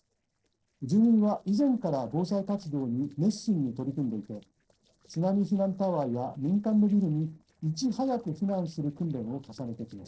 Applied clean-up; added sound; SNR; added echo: neural separator model SepFormer DNS4.